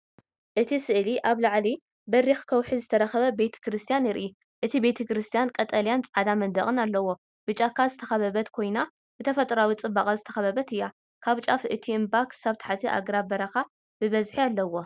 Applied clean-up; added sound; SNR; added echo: none; none; none; none.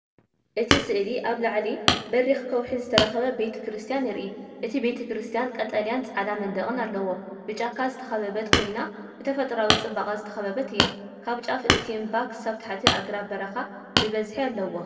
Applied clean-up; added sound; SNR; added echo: none; Hammer; 1 dB; reverberation time 1.8 s.